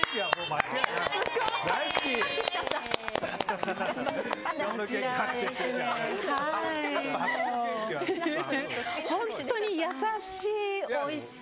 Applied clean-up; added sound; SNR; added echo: none; none; none; none.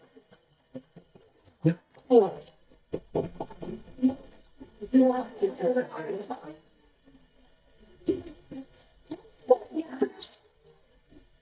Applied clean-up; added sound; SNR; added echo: neural mask model DeepFilterNet 3.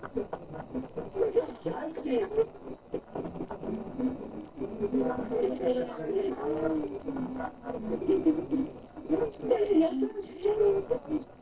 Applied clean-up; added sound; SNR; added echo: neural separator model SepFormer DNS4.